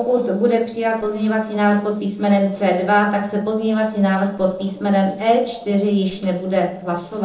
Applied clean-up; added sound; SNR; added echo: neural separator model SepFormer DNS4.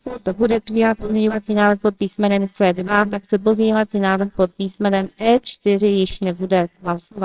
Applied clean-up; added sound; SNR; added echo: neural separator model SepFormer WHAMR!.